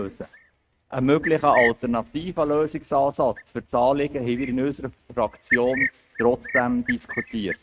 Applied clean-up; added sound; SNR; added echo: neural mask model RNNoise.